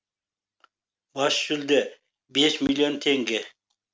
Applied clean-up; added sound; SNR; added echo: none; none; none; none.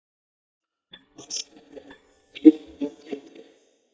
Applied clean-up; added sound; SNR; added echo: neural mask model DeepFilterNet 3.